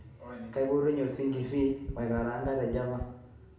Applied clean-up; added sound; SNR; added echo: none; Tap; 11 dB; reverberation time 0.8 s.